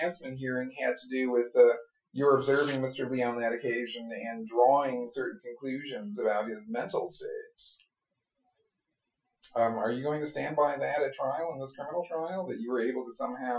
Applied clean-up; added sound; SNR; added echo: classical method Wiener filter.